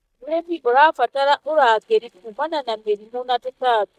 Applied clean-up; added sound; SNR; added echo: neural mask model DeepFilterNet 3.